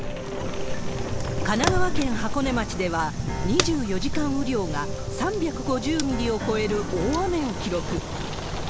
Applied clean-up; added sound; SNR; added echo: none; Fire; 2 dB; none.